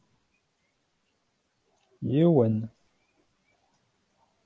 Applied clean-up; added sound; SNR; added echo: none; none; none; none.